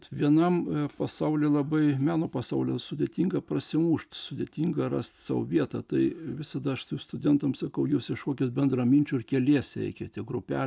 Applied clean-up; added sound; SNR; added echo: none; none; none; none.